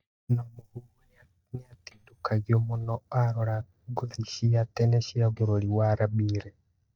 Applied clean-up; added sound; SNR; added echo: neural mask model DeepFilterNet 3.